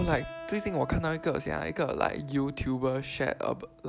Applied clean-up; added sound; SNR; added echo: none; Keyboard (musical); 15 dB; none.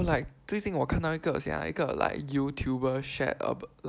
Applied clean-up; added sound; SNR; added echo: none; none; none; none.